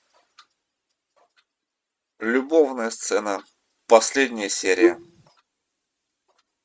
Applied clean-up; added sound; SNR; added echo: neural mask model RNNoise.